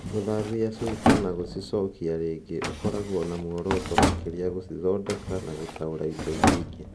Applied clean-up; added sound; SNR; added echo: none; Drawer open or close; -1 dB; none.